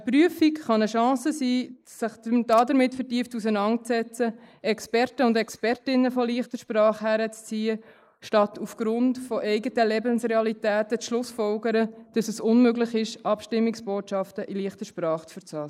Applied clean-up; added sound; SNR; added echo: neural mask model Resemble Enhance denoiser.